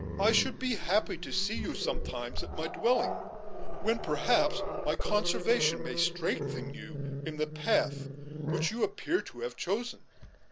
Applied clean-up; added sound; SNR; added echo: none; Growling; 3 dB; none.